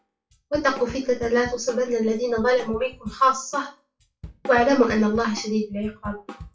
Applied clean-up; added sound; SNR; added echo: classical method WPE with log-MMSE.